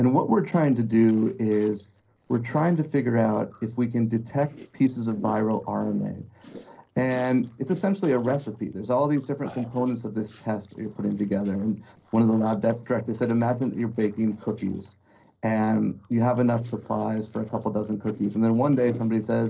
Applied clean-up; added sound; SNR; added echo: neural separator model SepFormer DNS4.